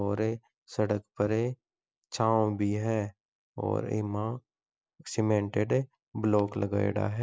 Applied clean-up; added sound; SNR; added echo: none; none; none; none.